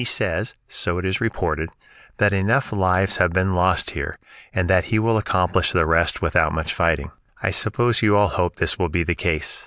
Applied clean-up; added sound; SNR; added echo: none; none; none; none.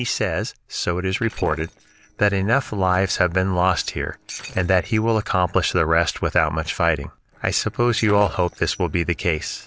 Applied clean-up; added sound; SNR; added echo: neural separator model SepFormer DNS4.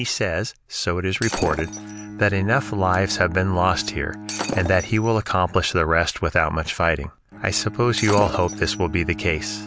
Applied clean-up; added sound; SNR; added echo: none; Shatter + Bowed string instrument; 11 dB; none.